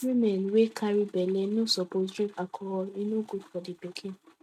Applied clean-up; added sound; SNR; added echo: neural mask model RNNoise.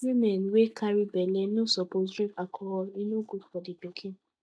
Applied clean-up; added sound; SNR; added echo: neural mask model DeepFilterNet 3.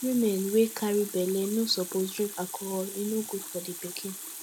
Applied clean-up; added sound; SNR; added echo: none; Water tap, faucet; 11 dB; none.